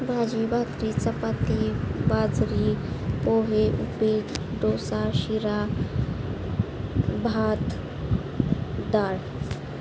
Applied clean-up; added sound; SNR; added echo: none; none; none; none.